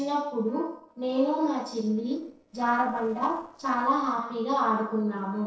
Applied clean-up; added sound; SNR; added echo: neural separator model SepFormer DNS4.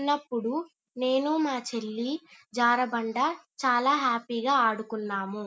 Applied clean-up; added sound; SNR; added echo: none; none; none; none.